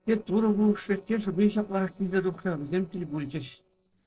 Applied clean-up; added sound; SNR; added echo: neural separator model SepFormer DNS4.